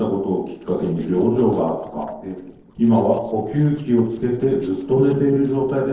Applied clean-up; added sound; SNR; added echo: neural separator model SepFormer DNS4.